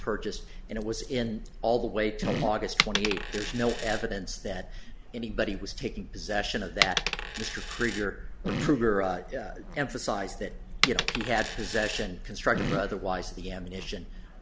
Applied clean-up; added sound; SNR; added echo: none; Fart + Coin (dropping); 5 dB; none.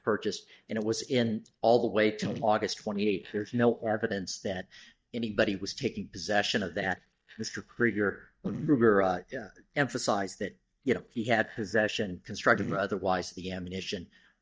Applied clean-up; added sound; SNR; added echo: neural mask model DeepFilterNet 3.